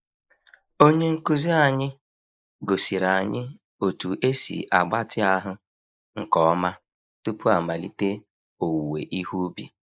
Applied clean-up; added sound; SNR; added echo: neural mask model Resemble Enhance denoiser.